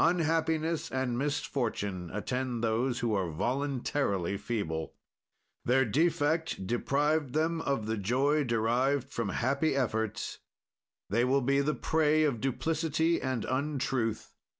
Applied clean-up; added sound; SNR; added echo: none; none; none; none.